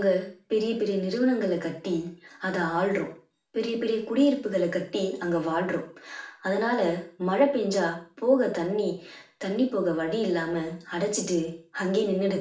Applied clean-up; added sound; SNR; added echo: none; none; none; reverberation time 0.4 s.